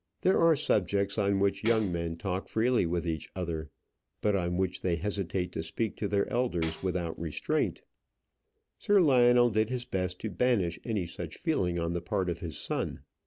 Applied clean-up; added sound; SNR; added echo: none; Tambourine; 1 dB; none.